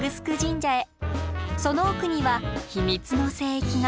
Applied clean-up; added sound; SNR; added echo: none; none; none; none.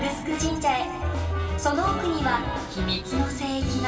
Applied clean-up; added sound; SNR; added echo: none; Wind instrument, woodwind instrument; 14 dB; reverberation time 2.7 s.